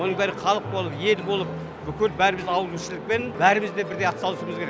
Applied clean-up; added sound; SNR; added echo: none; none; none; none.